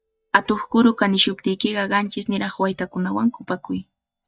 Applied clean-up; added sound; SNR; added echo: neural mask model DeepFilterNet 3.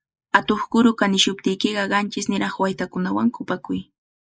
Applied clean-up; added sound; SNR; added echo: neural mask model Resemble Enhance denoiser.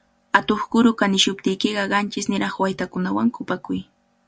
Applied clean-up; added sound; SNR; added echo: none; none; none; none.